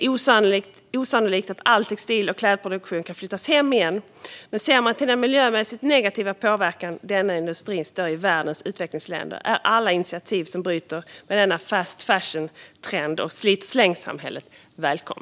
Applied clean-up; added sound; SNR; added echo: none; none; none; none.